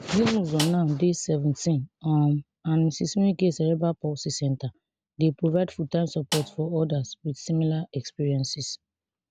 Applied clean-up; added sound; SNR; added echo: none; Snare drum; 12 dB; none.